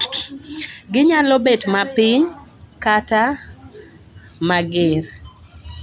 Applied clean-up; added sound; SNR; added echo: none; none; none; none.